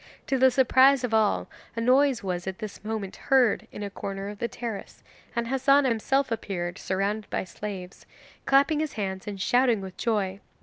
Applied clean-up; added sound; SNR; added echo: none; none; none; none.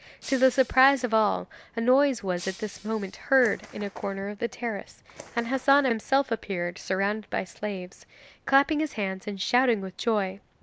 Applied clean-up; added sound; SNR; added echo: none; Shatter + Bird; 20 dB; none.